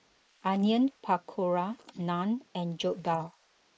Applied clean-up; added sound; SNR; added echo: neural mask model Resemble Enhance denoiser.